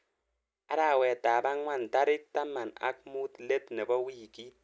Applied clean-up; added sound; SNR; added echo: none; none; none; none.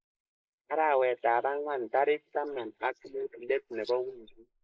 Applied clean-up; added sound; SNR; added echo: neural mask model Resemble Enhance denoiser.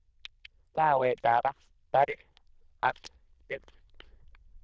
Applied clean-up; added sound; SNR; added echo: neural diffusion model UNIVERSE++.